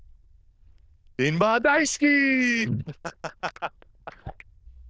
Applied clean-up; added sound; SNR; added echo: neural diffusion model UNIVERSE++.